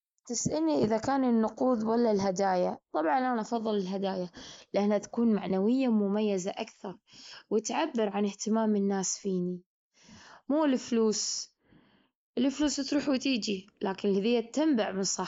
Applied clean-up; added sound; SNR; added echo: neural mask model Resemble Enhance denoiser.